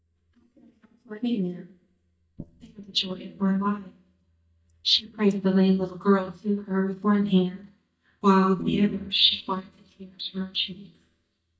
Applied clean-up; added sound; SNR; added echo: neural mask model DeepFilterNet 3.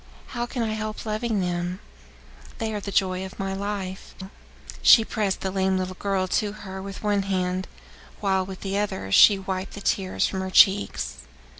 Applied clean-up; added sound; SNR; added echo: none; none; none; none.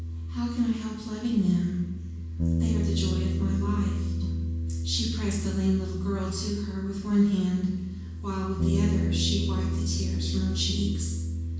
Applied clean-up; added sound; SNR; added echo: none; Bass guitar; 0 dB; reverberation time 1.2 s.